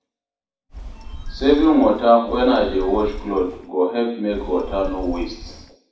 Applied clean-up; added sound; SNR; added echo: none; Telephone; 12 dB; reverberation time 0.6 s.